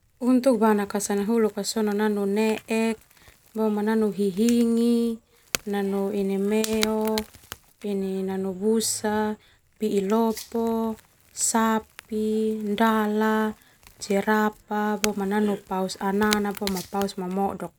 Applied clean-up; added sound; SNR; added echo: none; Crack / Crackle + Rattle (instrument); 17 dB; none.